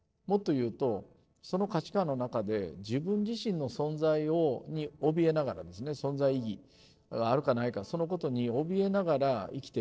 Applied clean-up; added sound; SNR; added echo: neural separator model SepFormer DNS4.